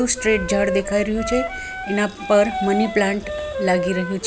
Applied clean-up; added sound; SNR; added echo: none; Wind instrument, woodwind instrument; 6 dB; none.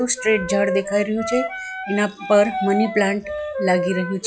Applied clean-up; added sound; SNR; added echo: classical method log-MMSE.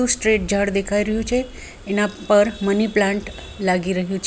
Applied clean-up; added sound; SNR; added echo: none; none; none; none.